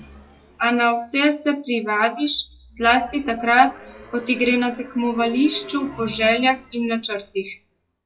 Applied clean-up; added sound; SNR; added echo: classical method WPE with log-MMSE.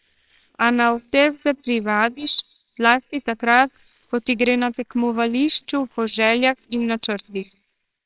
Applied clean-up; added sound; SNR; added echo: neural separator model SepFormer WHAMR!.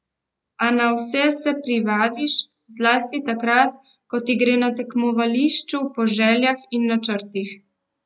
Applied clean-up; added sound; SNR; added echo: none; none; none; none.